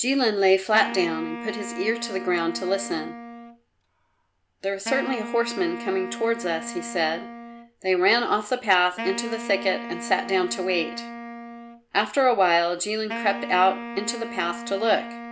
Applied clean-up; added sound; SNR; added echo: none; Wind instrument, woodwind instrument; 11 dB; none.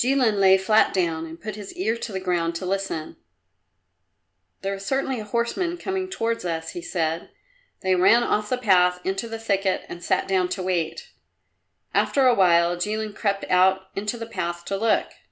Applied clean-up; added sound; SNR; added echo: none; none; none; none.